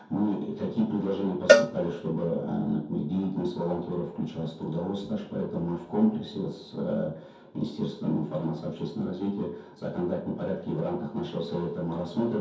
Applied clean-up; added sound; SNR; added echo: none; Cowbell; -3 dB; reverberation time 0.6 s.